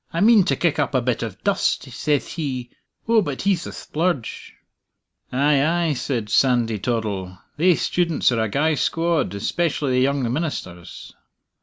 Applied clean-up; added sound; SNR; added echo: none; none; none; none.